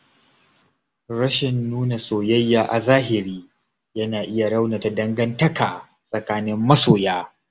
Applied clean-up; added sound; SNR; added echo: none; none; none; none.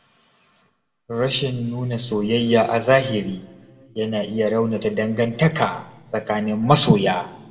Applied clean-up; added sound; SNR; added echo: none; none; none; reverberation time 1.5 s.